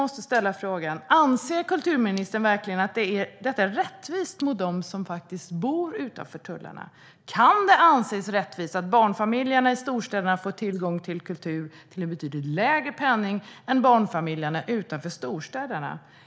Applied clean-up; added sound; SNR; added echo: neural mask model Resemble Enhance denoiser.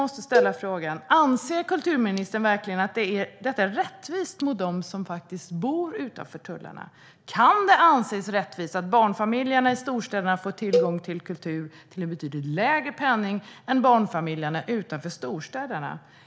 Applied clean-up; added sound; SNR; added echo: none; Cowbell; 4 dB; none.